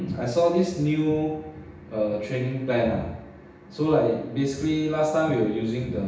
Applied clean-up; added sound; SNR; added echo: none; none; none; reverberation time 0.9 s.